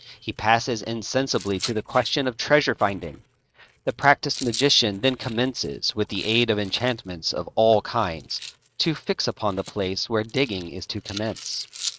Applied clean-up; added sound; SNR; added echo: neural mask model RNNoise.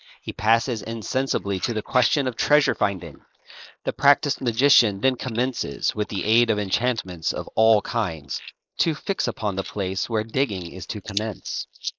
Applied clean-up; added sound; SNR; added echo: neural mask model Resemble Enhance denoiser.